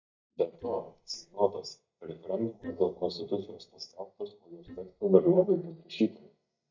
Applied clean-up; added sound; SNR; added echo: neural mask model DeepFilterNet 3.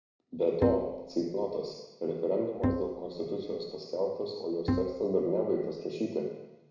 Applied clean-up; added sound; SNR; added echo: none; Bowed string instrument; 4 dB; reverberation time 1.0 s.